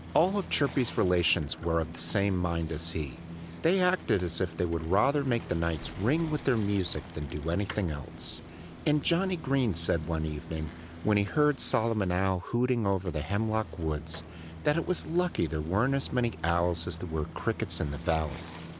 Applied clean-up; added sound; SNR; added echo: none; Bicycle; 14 dB; none.